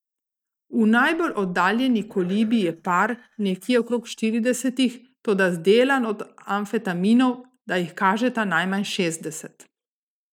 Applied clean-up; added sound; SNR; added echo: neural mask model DeepFilterNet 3.